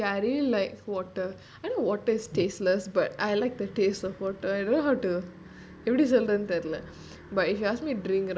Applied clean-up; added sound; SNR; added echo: none; none; none; none.